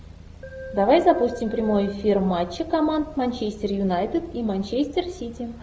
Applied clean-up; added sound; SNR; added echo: none; Keyboard (musical); 17 dB; none.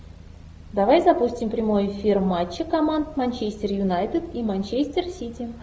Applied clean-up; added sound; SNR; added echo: none; none; none; none.